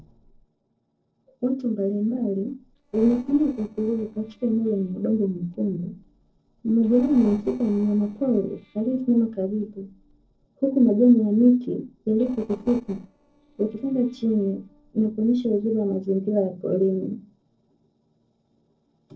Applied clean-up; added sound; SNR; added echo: neural separator model SepFormer DNS4.